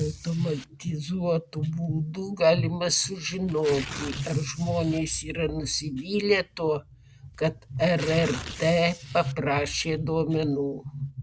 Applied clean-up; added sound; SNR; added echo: none; Tearing; 17 dB; none.